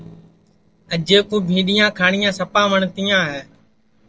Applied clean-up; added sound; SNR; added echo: neural separator model SepFormer DNS4.